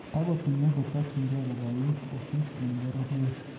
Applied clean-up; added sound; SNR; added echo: none; Train; 15 dB; reverberation time 2.0 s.